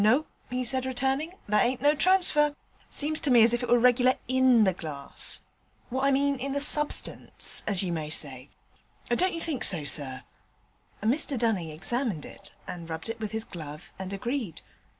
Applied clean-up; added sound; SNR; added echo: none; none; none; none.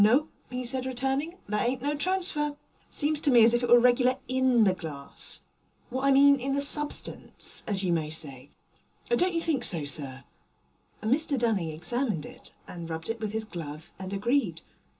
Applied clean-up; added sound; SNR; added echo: none; none; none; reverberation time 0.2 s.